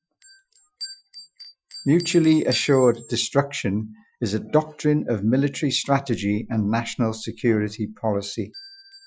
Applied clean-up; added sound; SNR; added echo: classical method Wiener filter.